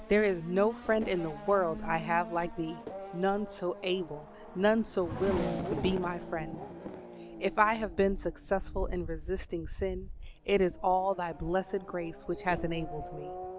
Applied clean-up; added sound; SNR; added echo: none; Race car, auto racing / Accelerating, revving, vroom; 9 dB; none.